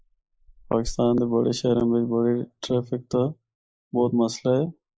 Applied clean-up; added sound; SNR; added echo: neural mask model Resemble Enhance denoiser.